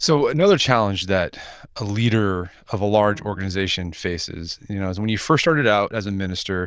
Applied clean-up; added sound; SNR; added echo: neural diffusion model UNIVERSE++.